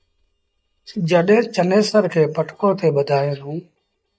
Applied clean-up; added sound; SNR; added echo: neural mask model DeepFilterNet 3.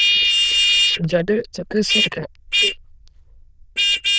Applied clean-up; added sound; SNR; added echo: neural diffusion model UNIVERSE++.